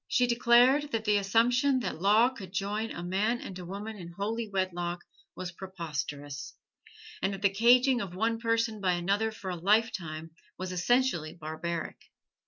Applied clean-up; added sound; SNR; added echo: none; none; none; none.